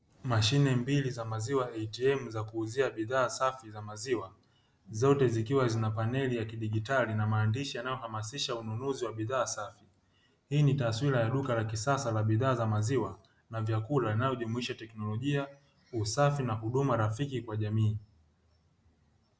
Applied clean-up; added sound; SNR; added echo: none; none; none; none.